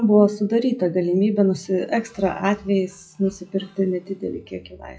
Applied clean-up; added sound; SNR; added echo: classical method WPE with log-MMSE.